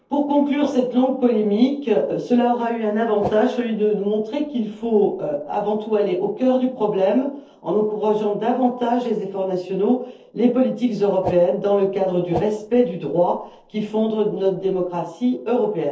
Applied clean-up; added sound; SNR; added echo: neural separator model SepFormer DNS4.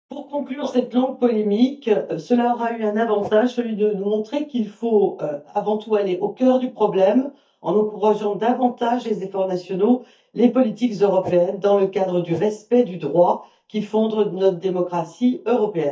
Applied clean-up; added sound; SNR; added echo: neural mask model DeepFilterNet 3.